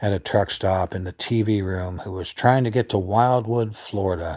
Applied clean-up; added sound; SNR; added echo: none; none; none; none.